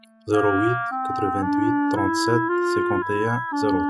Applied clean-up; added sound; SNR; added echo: classical method spectral subtraction.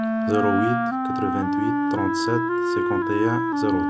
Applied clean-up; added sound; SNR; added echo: none; Wind instrument, woodwind instrument; -3 dB; none.